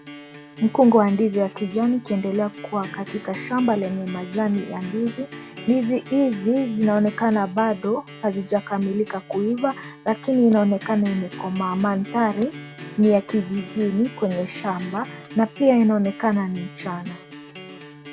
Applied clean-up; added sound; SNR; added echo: none; Acoustic guitar; 15 dB; none.